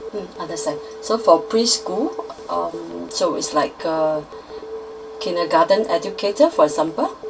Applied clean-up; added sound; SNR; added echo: none; Telephone; 13 dB; reverberation time 0.2 s.